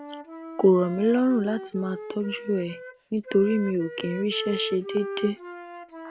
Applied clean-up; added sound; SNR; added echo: none; Wind instrument, woodwind instrument; 12 dB; none.